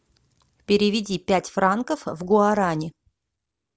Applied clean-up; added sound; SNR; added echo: none; none; none; none.